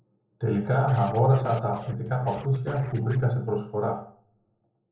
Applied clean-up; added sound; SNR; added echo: neural separator model SepFormer DNS4.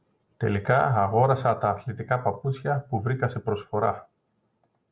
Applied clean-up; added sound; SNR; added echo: none; none; none; none.